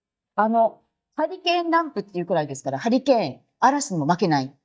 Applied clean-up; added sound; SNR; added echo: neural mask model DeepFilterNet 3.